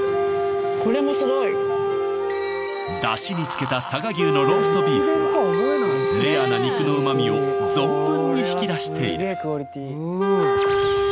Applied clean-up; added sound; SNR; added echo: none; Wind instrument, woodwind instrument; -2 dB; none.